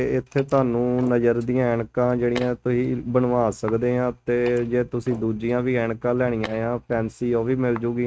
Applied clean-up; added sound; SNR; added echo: neural mask model RNNoise.